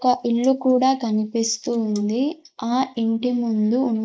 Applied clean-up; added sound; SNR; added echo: neural mask model Resemble Enhance denoiser.